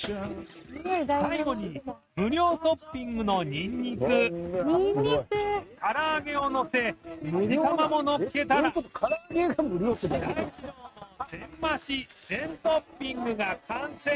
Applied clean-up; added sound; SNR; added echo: neural mask model RNNoise.